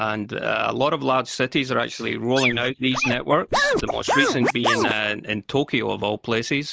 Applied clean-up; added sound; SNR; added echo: neural mask model Resemble Enhance denoiser.